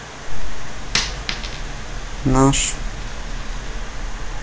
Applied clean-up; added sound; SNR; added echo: none; Coin (dropping); 12 dB; none.